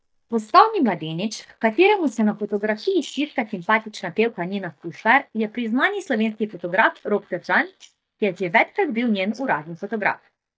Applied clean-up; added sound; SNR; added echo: neural mask model DeepFilterNet 3.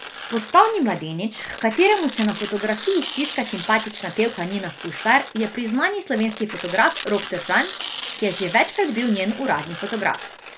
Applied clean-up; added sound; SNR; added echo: none; Tearing; 10 dB; none.